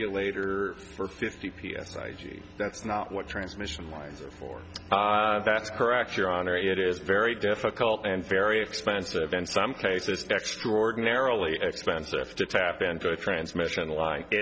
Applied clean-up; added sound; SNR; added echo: none; none; none; none.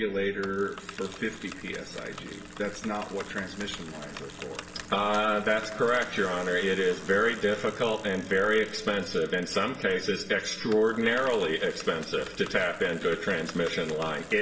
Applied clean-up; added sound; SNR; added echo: none; Bicycle; 17 dB; reverberation time 0.5 s.